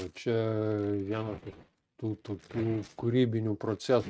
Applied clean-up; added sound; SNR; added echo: neural mask model RNNoise.